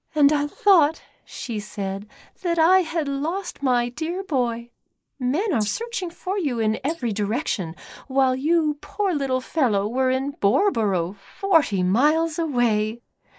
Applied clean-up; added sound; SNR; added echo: neural mask model Resemble Enhance denoiser.